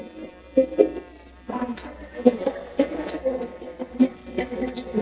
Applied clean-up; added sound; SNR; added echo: neural mask model DeepFilterNet 3.